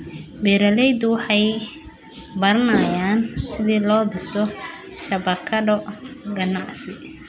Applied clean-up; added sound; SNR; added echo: none; none; none; none.